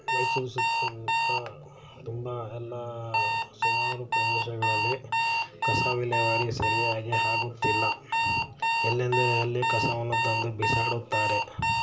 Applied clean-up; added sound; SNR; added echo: none; Alarm; -4 dB; reverberation time 2.2 s.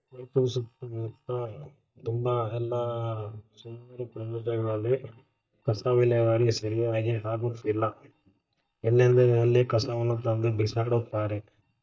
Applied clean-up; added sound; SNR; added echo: neural mask model DeepFilterNet 3.